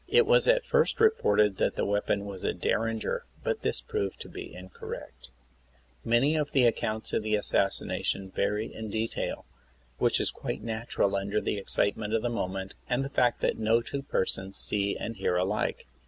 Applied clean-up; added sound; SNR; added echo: none; none; none; none.